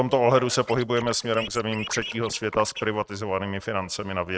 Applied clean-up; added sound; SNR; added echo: neural mask model RNNoise.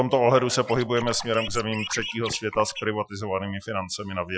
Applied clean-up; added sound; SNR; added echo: classical method Wiener filter.